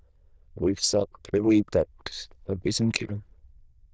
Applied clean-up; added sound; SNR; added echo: neural diffusion model UNIVERSE++.